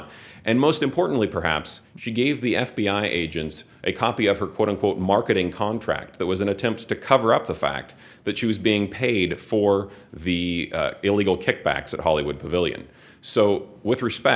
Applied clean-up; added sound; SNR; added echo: none; none; none; none.